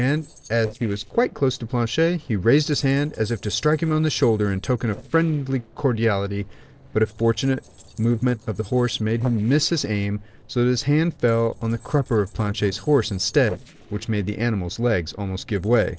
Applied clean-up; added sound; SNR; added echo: neural separator model SepFormer DNS4.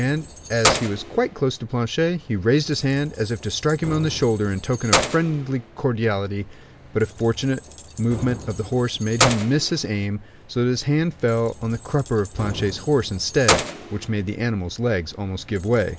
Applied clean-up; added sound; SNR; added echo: none; Keys jangling; 7 dB; none.